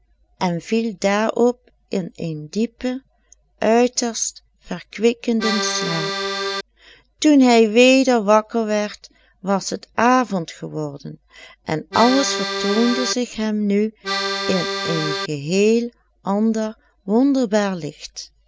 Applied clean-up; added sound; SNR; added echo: none; Accordion; 3 dB; none.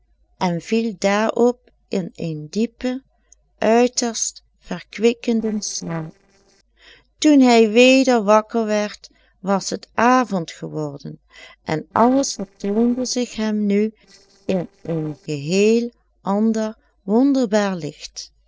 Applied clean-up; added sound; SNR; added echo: neural separator model SepFormer DNS4.